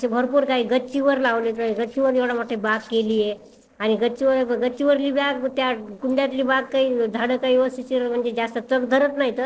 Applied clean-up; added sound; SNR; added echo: neural separator model SepFormer DNS4.